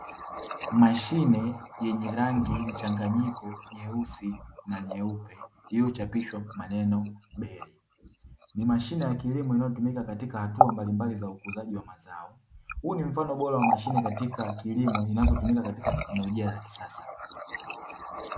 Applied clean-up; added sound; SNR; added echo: none; Water tap, faucet; 5 dB; none.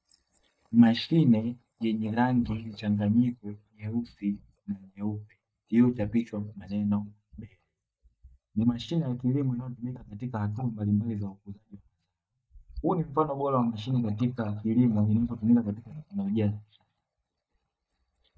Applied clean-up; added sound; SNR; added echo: neural mask model DeepFilterNet 3.